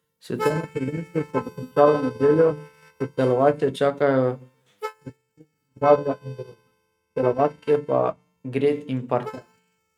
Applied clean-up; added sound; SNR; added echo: neural mask model RNNoise.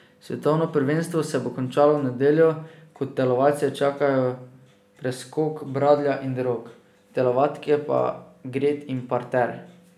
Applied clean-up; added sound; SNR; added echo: none; none; none; none.